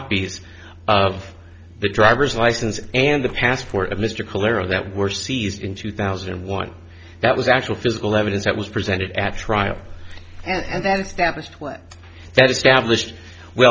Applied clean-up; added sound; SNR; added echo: none; Splash, splatter; 12 dB; none.